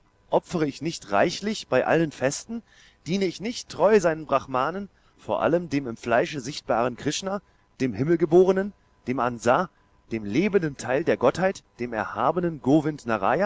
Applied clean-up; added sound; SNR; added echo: none; none; none; none.